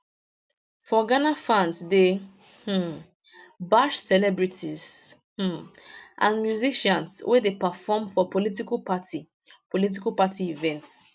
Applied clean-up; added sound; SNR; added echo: none; none; none; none.